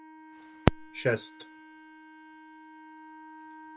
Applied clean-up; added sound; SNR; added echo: none; Wind instrument, woodwind instrument; 15 dB; none.